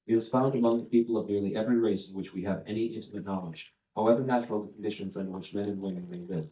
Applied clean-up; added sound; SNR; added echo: neural mask model DeepFilterNet 3.